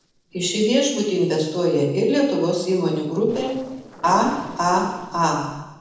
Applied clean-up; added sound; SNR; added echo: neural separator model SepFormer DNS4.